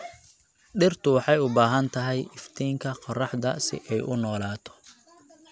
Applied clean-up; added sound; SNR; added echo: none; none; none; none.